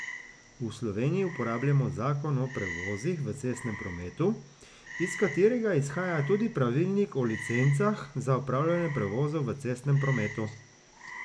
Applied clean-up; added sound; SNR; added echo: none; Frog; 14 dB; none.